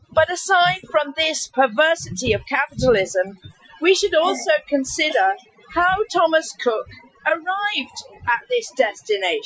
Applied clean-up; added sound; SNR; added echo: classical method Wiener filter.